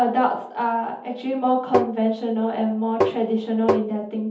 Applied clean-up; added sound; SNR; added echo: none; Tap; 0 dB; reverberation time 0.6 s.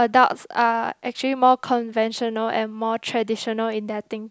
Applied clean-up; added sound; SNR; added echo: none; none; none; none.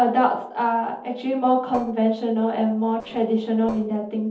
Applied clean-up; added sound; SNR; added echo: neural separator model SepFormer DNS4.